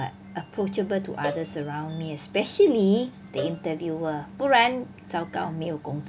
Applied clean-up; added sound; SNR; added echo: none; Cowbell; 14 dB; none.